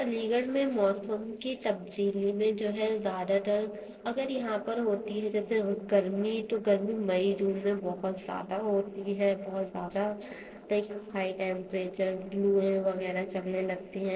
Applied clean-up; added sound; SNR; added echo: neural separator model SepFormer DNS4.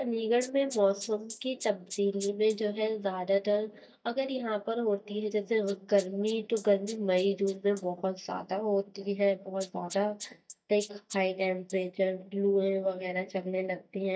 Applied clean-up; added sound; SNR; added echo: neural mask model DeepFilterNet 3.